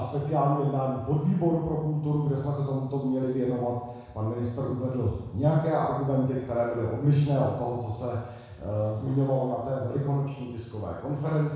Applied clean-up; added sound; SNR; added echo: none; none; none; reverberation time 1.1 s.